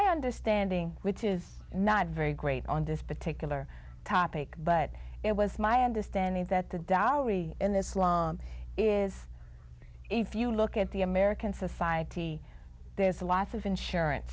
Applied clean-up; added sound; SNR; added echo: none; none; none; none.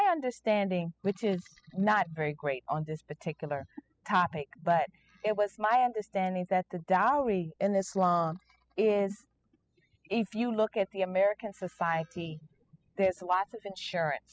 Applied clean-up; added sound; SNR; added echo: classical method spectral subtraction.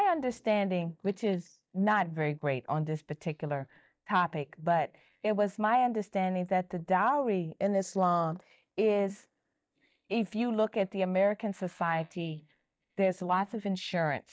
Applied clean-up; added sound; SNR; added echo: neural mask model DeepFilterNet 3.